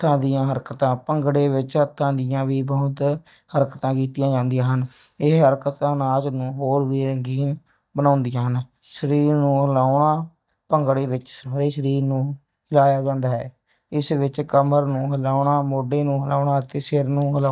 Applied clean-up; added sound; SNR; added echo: neural mask model DeepFilterNet 3.